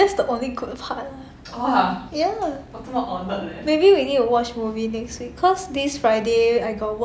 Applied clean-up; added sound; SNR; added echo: none; none; none; none.